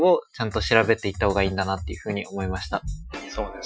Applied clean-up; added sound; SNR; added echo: classical method Wiener filter.